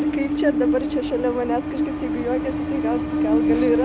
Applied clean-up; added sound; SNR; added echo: none; Train; -3 dB; none.